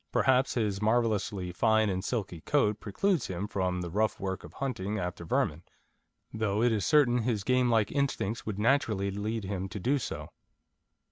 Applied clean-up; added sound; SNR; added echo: none; none; none; none.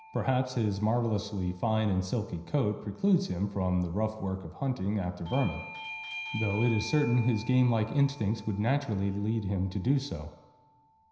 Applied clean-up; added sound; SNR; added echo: none; Bell / Doorbell; 17 dB; reverberation time 0.9 s.